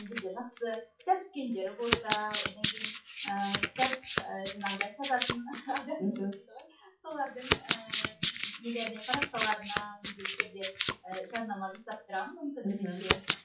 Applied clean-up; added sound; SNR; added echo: classical method WPE with log-MMSE.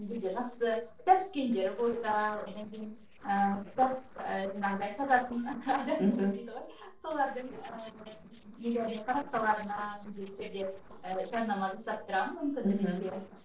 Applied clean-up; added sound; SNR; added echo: neural separator model SepFormer DNS4.